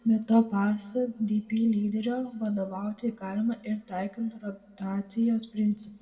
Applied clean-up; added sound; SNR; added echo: none; none; none; reverberation time 1.1 s.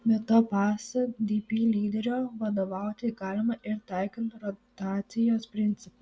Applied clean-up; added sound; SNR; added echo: none; none; none; none.